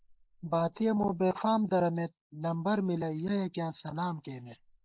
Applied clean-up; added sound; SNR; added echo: neural mask model Resemble Enhance denoiser.